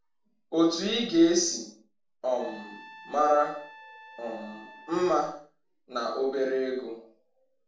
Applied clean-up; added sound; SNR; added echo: none; Trumpet; 20 dB; reverberation time 0.5 s.